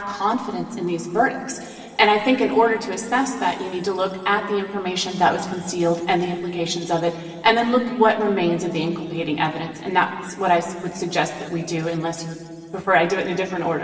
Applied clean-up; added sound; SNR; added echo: none; none; none; reverberation time 2.4 s.